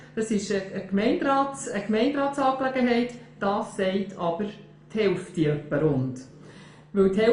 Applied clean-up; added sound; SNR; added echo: none; none; none; reverberation time 0.4 s.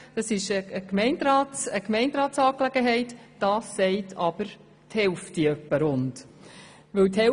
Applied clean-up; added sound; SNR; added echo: none; none; none; none.